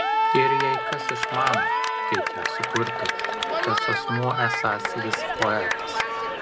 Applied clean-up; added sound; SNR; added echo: none; Cheering + Trumpet; -4 dB; none.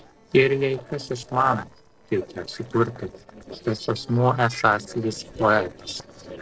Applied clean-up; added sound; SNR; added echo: neural separator model SepFormer DNS4.